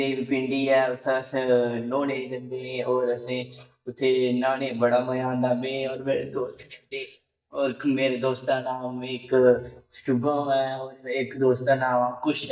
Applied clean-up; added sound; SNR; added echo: neural mask model DeepFilterNet 3.